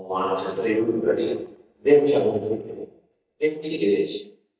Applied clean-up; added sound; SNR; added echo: neural mask model DeepFilterNet 3.